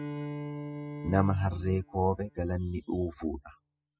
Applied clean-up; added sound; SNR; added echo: classical method spectral subtraction.